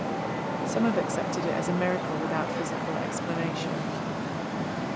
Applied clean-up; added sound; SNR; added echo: none; Traffic noise, roadway noise; -2 dB; none.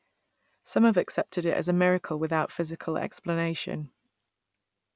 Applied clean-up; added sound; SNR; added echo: none; none; none; none.